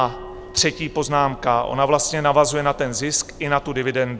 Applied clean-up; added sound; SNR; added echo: none; Subway, metro, underground + Bell; 18 dB; none.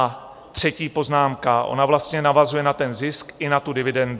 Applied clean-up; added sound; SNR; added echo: none; none; none; none.